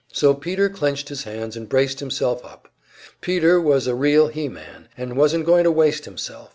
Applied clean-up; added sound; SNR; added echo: none; none; none; none.